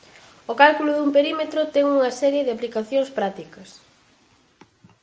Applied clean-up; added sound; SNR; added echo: none; none; none; none.